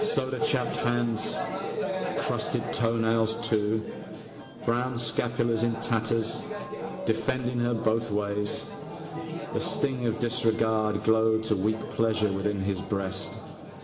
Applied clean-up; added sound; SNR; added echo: none; none; none; reverberation time 1.6 s.